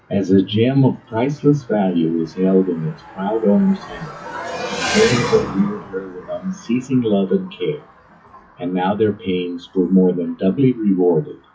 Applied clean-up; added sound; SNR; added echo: classical method WPE with log-MMSE.